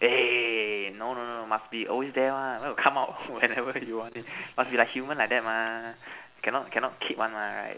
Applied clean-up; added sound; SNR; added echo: none; none; none; none.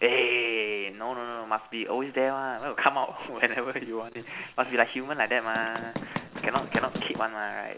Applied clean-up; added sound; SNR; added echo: none; Run; 6 dB; none.